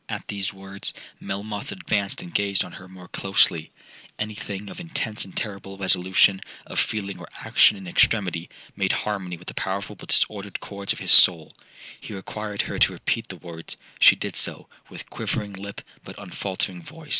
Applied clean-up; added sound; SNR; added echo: none; Knock; 15 dB; none.